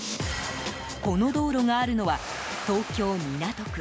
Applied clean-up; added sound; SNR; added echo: none; none; none; none.